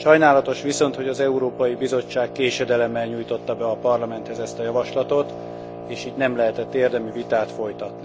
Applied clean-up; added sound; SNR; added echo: none; Wind instrument, woodwind instrument; 13 dB; none.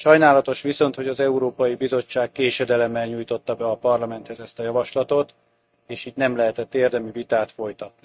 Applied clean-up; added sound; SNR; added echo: neural mask model RNNoise.